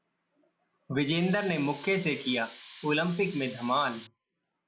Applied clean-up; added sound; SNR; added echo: none; Hiss; 10 dB; none.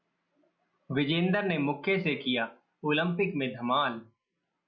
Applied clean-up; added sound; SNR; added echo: none; none; none; none.